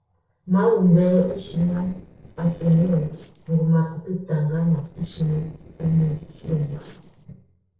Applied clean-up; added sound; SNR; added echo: neural separator model SepFormer DNS4.